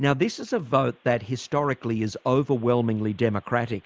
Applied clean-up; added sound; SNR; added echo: none; none; none; none.